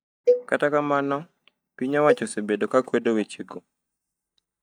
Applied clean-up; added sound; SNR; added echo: neural mask model DeepFilterNet 3.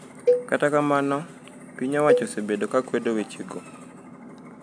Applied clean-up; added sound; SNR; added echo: none; Cowbell; 2 dB; none.